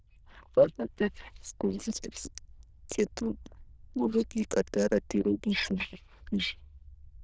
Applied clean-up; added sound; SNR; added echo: neural diffusion model UNIVERSE++.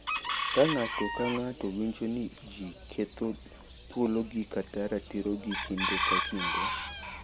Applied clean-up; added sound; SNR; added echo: none; Chicken, rooster; 2 dB; none.